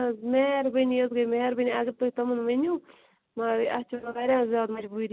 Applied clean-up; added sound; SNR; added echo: none; none; none; none.